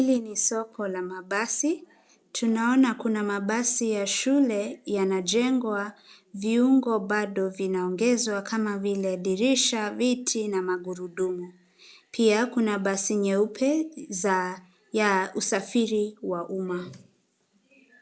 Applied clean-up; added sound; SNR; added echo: none; none; none; none.